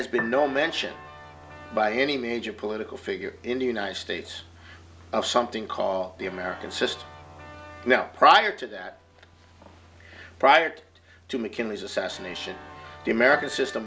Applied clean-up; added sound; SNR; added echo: none; Piano + Organ; 17 dB; none.